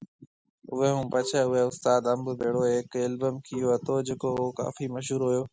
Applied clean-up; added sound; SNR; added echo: none; Marimba, xylophone; 16 dB; none.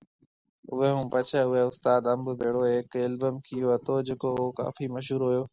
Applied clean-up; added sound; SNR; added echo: neural separator model SepFormer DNS4.